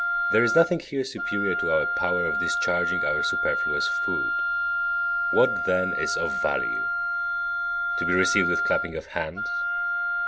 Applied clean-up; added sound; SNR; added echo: none; Wind instrument, woodwind instrument; -3 dB; none.